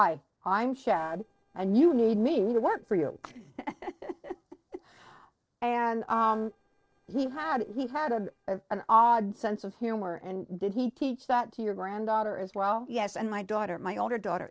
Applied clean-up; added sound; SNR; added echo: neural separator model SepFormer DNS4.